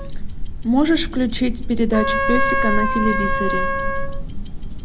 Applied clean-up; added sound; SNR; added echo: none; Tick-tock + Trumpet; -2 dB; none.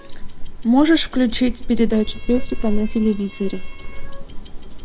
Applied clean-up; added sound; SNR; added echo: neural separator model SepFormer WHAM!.